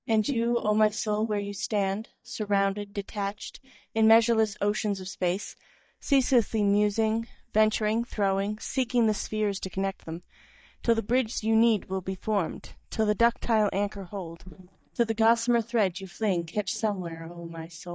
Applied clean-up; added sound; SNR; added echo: neural mask model DeepFilterNet 3.